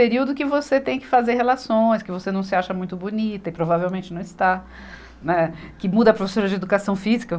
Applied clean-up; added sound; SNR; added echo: none; none; none; none.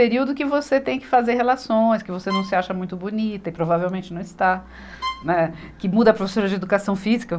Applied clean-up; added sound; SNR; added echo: none; Bowed string instrument; 14 dB; none.